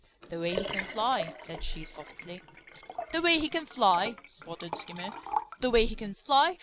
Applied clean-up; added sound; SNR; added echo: none; Liquid; 8 dB; none.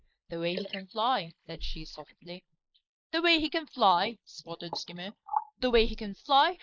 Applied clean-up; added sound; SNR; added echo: neural mask model Resemble Enhance denoiser.